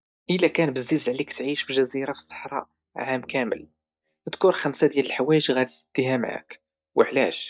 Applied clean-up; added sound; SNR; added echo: neural mask model DeepFilterNet 3.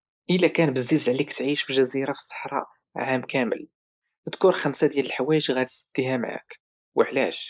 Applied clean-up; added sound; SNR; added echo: neural mask model Resemble Enhance denoiser.